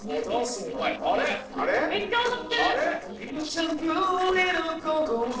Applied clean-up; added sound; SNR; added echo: neural separator model SepFormer DNS4.